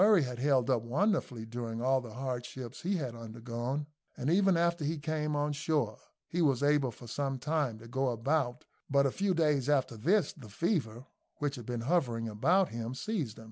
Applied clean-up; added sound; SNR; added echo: none; none; none; none.